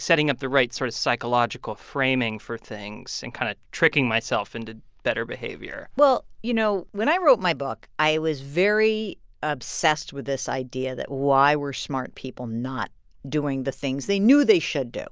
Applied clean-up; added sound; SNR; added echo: none; none; none; none.